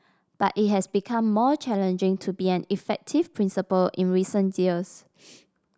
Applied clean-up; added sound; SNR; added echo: none; none; none; none.